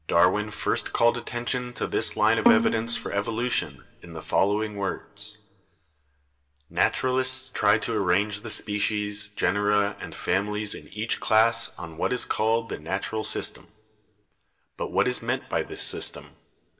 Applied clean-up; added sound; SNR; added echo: none; Bowed string instrument; 2 dB; reverberation time 0.9 s.